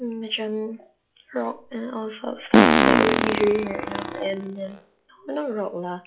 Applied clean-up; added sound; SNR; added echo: classical method log-MMSE.